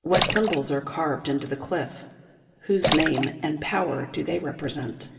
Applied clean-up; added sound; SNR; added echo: none; Splash, splatter; 2 dB; reverberation time 2.1 s.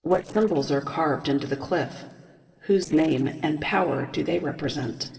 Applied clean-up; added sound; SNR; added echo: neural separator model SepFormer DNS4.